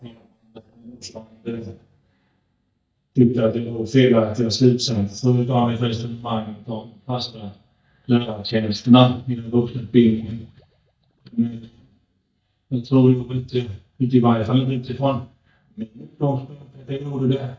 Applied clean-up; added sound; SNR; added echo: neural mask model DeepFilterNet 3.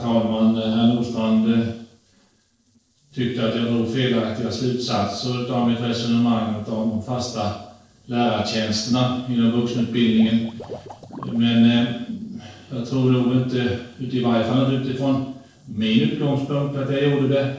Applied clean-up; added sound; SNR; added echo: neural separator model SepFormer DNS4.